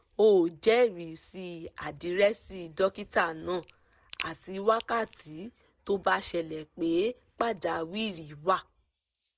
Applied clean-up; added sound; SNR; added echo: neural mask model Resemble Enhance denoiser.